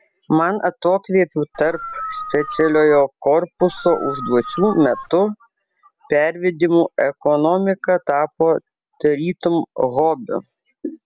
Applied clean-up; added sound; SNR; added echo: none; Dog; 11 dB; none.